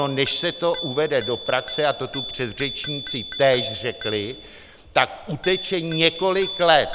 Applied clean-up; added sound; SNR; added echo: none; Bicycle bell; 10 dB; none.